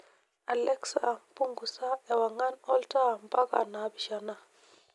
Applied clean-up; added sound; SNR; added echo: none; none; none; none.